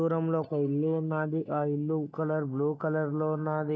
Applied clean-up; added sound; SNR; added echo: neural mask model DeepFilterNet 3.